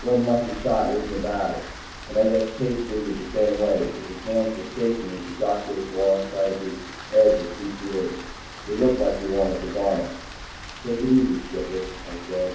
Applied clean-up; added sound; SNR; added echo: none; Rain; 13 dB; reverberation time 0.7 s.